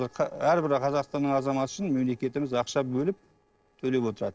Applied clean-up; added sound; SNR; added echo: neural separator model SepFormer DNS4.